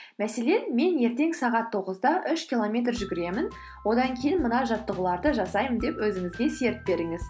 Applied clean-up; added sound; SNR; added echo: none; none; none; none.